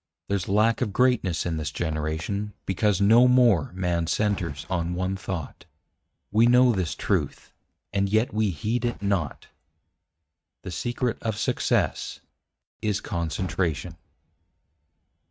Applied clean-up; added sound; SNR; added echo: neural mask model RNNoise.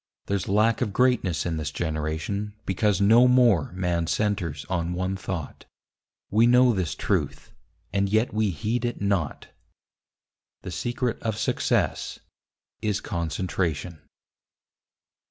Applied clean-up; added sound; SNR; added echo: none; none; none; none.